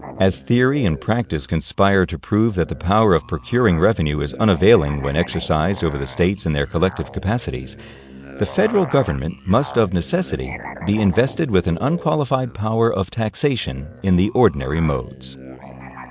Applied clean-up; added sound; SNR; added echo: none; Musical instrument; 18 dB; none.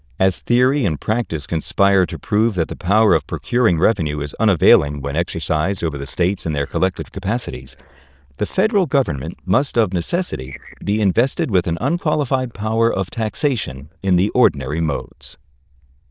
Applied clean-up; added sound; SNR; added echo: neural diffusion model UNIVERSE++.